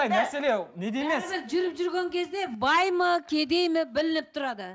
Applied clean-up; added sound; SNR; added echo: none; none; none; none.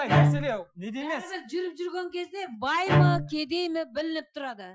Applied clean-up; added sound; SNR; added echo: classical method Wiener filter.